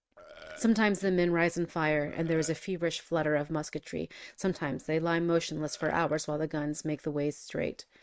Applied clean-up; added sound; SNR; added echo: neural mask model RNNoise.